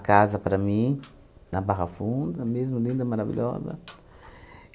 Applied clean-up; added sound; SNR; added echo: none; none; none; none.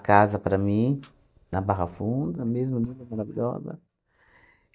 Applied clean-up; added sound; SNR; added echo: neural mask model DeepFilterNet 3.